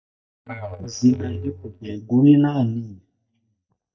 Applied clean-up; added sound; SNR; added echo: neural mask model DeepFilterNet 3.